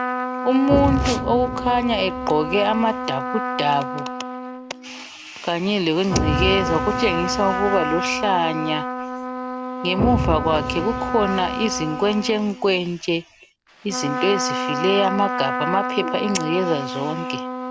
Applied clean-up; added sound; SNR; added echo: none; Explosion + Trumpet; 3 dB; none.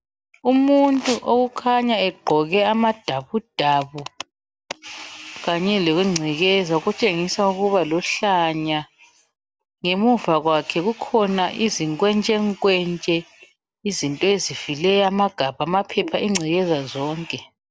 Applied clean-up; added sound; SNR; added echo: none; none; none; none.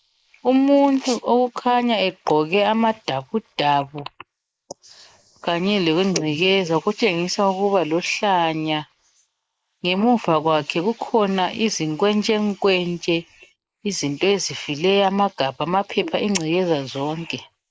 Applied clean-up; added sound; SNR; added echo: neural mask model Resemble Enhance denoiser.